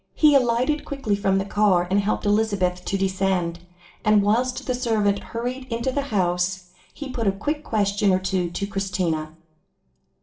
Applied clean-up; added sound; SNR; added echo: none; none; none; reverberation time 0.3 s.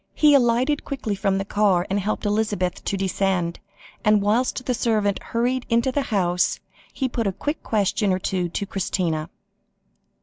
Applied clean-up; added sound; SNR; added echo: none; none; none; none.